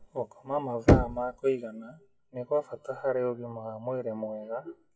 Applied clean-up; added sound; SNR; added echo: classical method WPE with log-MMSE.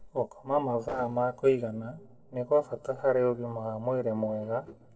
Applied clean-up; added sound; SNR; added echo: neural separator model SepFormer DNS4.